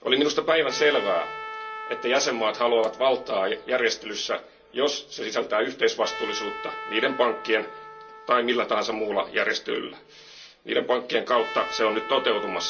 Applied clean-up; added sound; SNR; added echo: none; Trumpet; 13 dB; reverberation time 0.2 s.